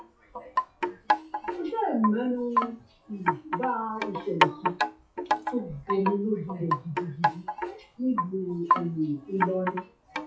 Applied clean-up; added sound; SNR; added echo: classical method WPE with log-MMSE.